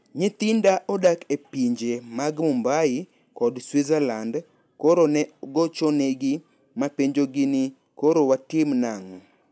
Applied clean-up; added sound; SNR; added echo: none; none; none; none.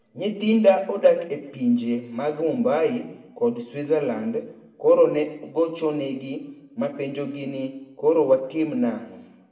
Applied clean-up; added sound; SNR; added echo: none; none; none; reverberation time 0.6 s.